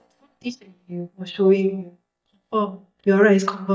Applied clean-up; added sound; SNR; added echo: neural mask model DeepFilterNet 3.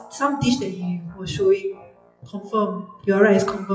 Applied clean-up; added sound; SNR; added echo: classical method WPE with log-MMSE.